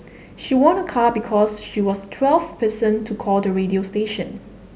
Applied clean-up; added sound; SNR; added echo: none; none; none; none.